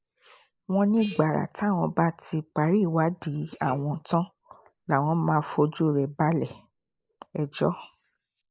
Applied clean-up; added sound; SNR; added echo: neural mask model Resemble Enhance denoiser.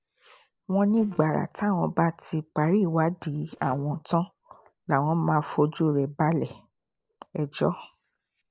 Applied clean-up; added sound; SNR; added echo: neural separator model SepFormer DNS4.